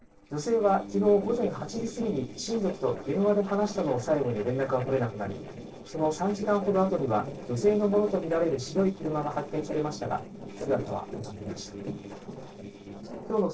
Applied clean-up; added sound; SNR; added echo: neural separator model SepFormer DNS4.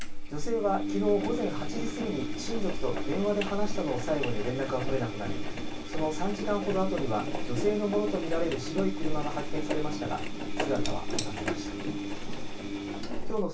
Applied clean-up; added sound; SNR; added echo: none; Engine; 7 dB; reverberation time 0.1 s.